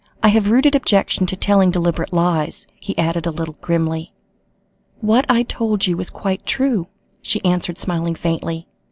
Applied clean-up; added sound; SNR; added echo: none; none; none; none.